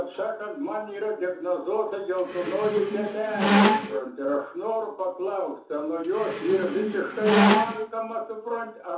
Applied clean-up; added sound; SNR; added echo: none; Squeak; -4 dB; reverberation time 0.7 s.